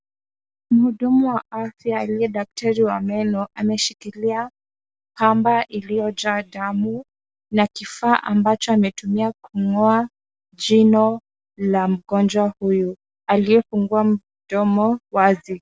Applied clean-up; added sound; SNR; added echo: none; none; none; none.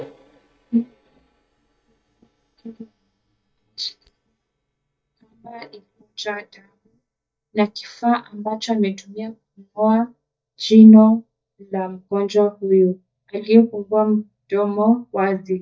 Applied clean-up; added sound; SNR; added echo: neural mask model DeepFilterNet 3.